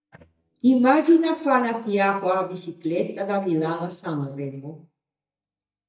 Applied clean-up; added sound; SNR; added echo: neural mask model DeepFilterNet 3.